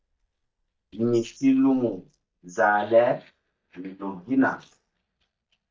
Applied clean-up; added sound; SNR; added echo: neural mask model DeepFilterNet 3.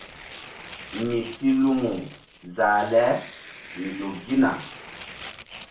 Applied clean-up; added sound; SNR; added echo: none; Tearing; 15 dB; reverberation time 0.3 s.